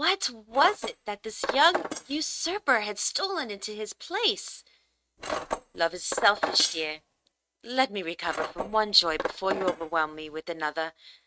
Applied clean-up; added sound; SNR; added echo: neural mask model RNNoise.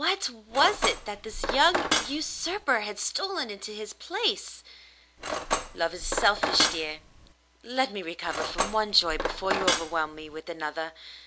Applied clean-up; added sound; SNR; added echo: none; Cutlery, silverware; 2 dB; none.